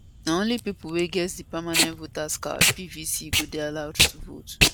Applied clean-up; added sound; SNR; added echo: none; Packing tape, duct tape; -3 dB; none.